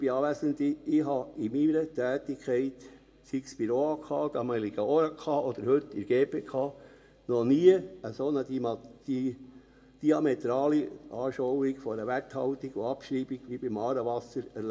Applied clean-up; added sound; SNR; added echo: none; none; none; reverberation time 0.9 s.